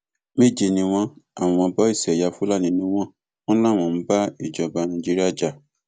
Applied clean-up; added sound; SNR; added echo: none; none; none; none.